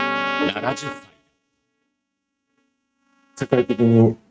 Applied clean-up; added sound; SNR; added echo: neural mask model RNNoise.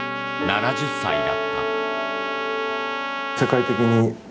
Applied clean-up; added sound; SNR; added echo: none; Trumpet; 4 dB; none.